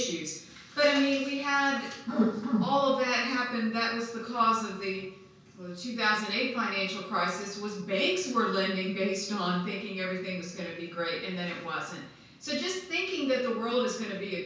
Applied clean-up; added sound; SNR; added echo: none; none; none; reverberation time 0.5 s.